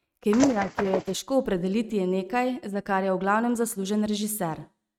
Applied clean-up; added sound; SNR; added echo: neural mask model RNNoise.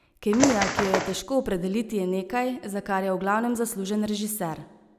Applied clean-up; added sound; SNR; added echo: none; Bird; 0 dB; none.